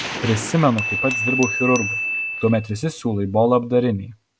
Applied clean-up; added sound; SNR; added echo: none; Gunshot, gunfire + Glass / Bell; 6 dB; none.